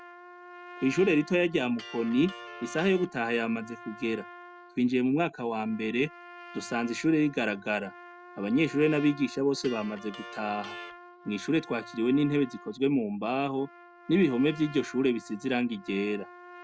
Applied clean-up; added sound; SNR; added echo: none; Trumpet + Electric guitar; 17 dB; none.